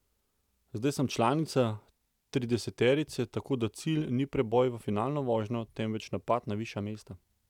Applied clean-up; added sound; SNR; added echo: none; none; none; none.